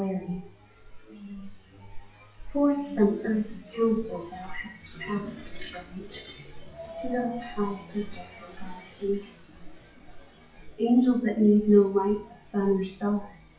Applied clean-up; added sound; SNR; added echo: classical method WPE with log-MMSE.